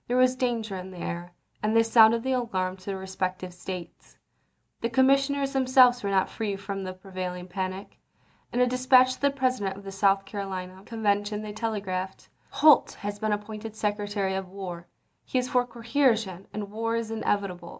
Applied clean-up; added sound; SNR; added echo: none; none; none; none.